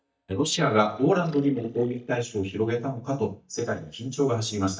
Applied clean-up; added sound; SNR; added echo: neural mask model DeepFilterNet 3.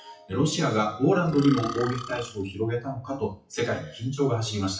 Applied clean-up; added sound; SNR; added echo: classical method WPE with log-MMSE.